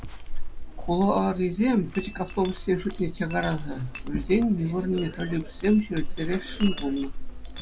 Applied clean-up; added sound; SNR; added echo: none; Chink, clink; 5 dB; none.